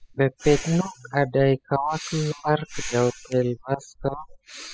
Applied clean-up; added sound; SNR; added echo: classical method spectral subtraction.